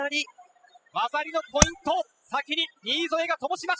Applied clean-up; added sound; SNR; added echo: classical method spectral subtraction.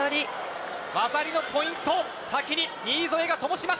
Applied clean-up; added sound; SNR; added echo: none; none; none; none.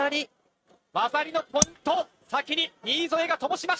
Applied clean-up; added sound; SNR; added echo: neural mask model RNNoise.